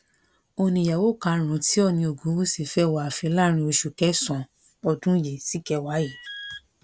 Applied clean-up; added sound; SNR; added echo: none; Alarm; 16 dB; none.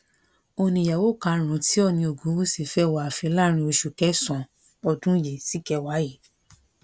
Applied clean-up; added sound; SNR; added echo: none; none; none; none.